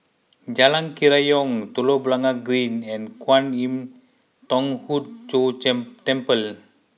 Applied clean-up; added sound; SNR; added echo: none; none; none; none.